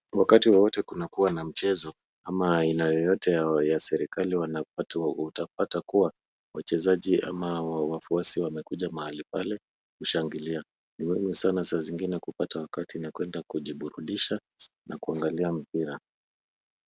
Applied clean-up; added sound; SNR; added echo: none; none; none; none.